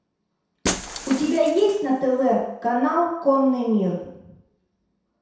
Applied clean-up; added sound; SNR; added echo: none; Shatter; 13 dB; reverberation time 0.7 s.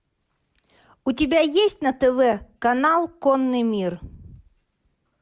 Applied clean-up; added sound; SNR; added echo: none; none; none; none.